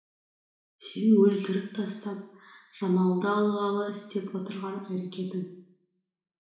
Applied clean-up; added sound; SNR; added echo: none; none; none; reverberation time 0.7 s.